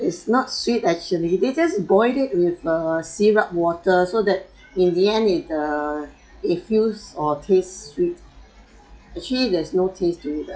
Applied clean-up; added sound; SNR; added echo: classical method log-MMSE.